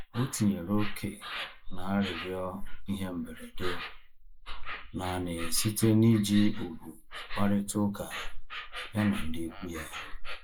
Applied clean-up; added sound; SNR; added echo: neural mask model Resemble Enhance denoiser.